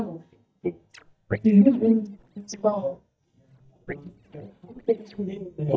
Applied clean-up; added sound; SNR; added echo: neural mask model DeepFilterNet 3.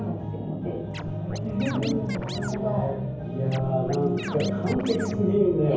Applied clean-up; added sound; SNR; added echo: none; Scratching (performance technique); 13 dB; reverberation time 0.9 s.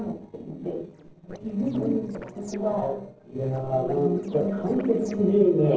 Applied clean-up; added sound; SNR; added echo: neural separator model SepFormer DNS4.